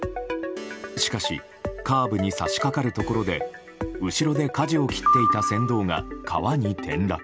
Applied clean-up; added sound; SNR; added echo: none; none; none; none.